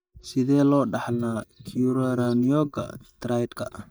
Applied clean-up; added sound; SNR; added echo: neural mask model DeepFilterNet 3.